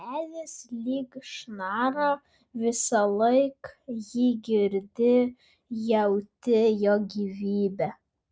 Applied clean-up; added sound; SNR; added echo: none; none; none; none.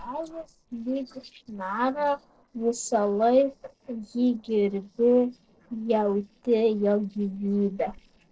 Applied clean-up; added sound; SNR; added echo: neural separator model SepFormer DNS4.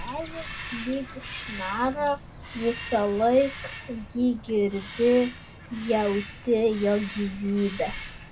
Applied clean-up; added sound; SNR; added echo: none; Bird vocalization, bird call, bird song; 12 dB; reverberation time 0.2 s.